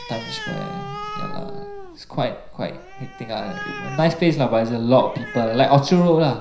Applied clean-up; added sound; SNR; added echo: none; Animal; 13 dB; reverberation time 0.5 s.